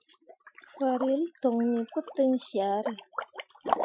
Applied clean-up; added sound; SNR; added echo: classical method Wiener filter.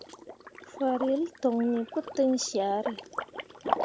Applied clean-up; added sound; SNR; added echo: none; Liquid; 7 dB; none.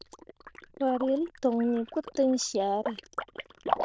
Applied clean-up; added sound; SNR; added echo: neural diffusion model UNIVERSE++.